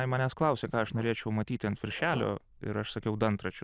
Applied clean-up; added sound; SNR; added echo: neural diffusion model UNIVERSE++.